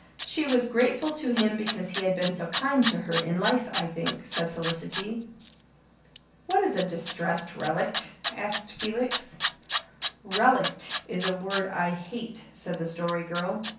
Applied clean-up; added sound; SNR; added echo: none; Tools; 8 dB; reverberation time 0.6 s.